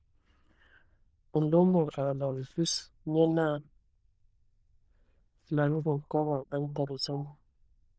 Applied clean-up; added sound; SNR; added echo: neural diffusion model UNIVERSE++.